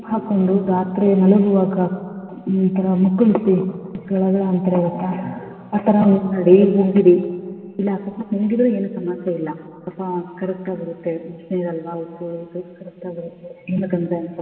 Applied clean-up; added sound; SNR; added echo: none; none; none; reverberation time 2.5 s.